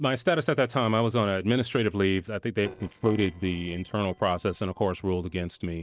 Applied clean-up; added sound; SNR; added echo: neural separator model SepFormer DNS4.